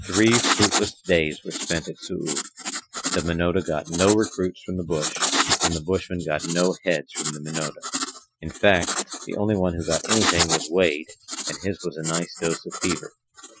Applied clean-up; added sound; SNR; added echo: classical method Wiener filter.